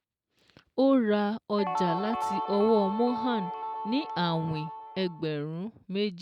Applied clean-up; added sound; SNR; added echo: none; Guitar; 5 dB; none.